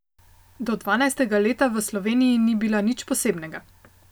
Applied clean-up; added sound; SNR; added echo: none; none; none; none.